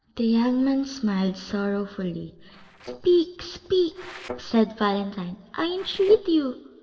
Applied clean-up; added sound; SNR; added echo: neural separator model SepFormer DNS4.